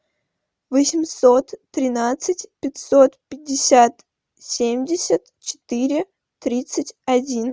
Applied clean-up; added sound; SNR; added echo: none; none; none; none.